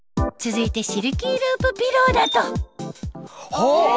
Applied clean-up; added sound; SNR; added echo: none; none; none; none.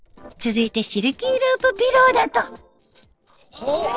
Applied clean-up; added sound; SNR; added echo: neural separator model SepFormer DNS4.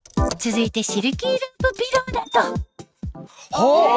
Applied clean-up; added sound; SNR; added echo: neural mask model RNNoise.